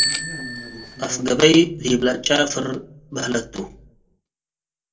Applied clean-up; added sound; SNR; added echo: none; Bicycle bell; 9 dB; reverberation time 0.2 s.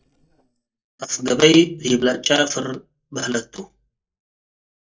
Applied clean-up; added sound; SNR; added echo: neural mask model DeepFilterNet 3.